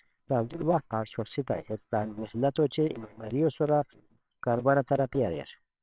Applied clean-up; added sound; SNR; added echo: neural separator model SepFormer WHAMR!.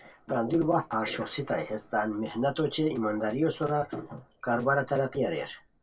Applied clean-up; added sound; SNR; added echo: neural separator model SepFormer DNS4.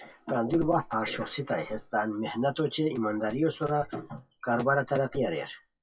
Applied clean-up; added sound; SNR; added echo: classical method WPE with log-MMSE.